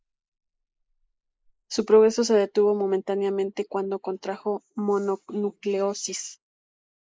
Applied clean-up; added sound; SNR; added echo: neural mask model Resemble Enhance denoiser.